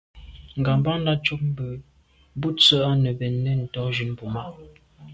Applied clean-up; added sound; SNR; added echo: none; none; none; none.